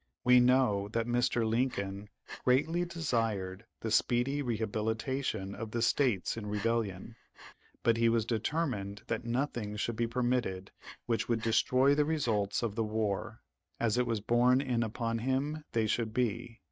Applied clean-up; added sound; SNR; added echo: neural mask model RNNoise.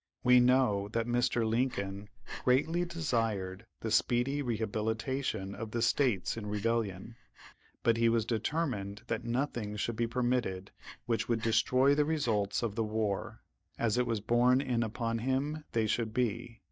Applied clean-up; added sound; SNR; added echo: neural mask model DeepFilterNet 3.